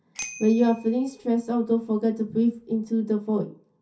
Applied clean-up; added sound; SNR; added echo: none; Bicycle bell; 20 dB; reverberation time 0.3 s.